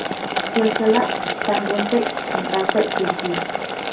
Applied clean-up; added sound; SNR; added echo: none; Boiling; 1 dB; reverberation time 0.2 s.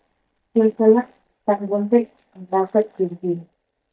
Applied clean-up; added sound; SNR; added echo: neural mask model DeepFilterNet 3.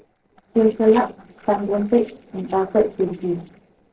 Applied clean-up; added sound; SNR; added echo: neural separator model SepFormer DNS4.